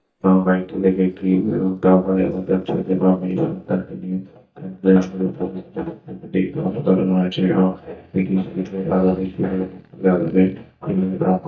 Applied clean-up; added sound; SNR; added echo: neural mask model DeepFilterNet 3.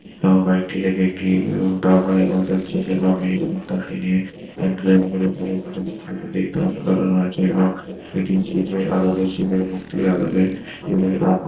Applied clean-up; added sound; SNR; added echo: neural separator model SepFormer DNS4.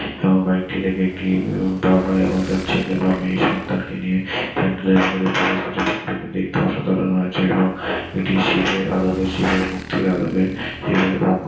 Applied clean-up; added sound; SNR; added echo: none; Motorcycle / Engine; 17 dB; reverberation time 0.6 s.